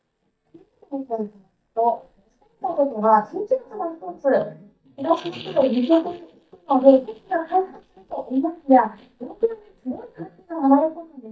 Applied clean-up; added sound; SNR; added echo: neural mask model DeepFilterNet 3.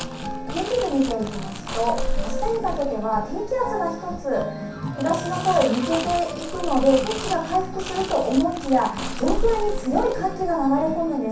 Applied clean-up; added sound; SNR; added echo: none; Crumpling, crinkling; 6 dB; reverberation time 0.7 s.